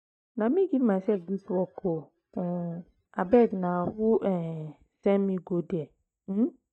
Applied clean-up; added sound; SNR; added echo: neural mask model DeepFilterNet 3.